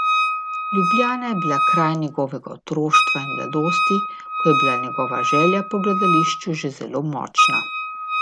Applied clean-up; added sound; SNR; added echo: none; Wind instrument, woodwind instrument; -2 dB; none.